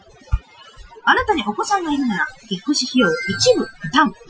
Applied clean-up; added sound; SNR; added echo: classical method Wiener filter.